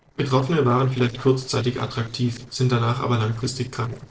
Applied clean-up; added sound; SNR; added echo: neural separator model SepFormer DNS4.